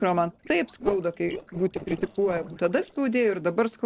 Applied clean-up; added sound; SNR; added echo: neural separator model SepFormer DNS4.